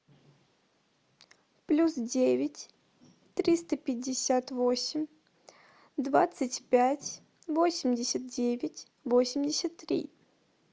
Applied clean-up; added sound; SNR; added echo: none; none; none; none.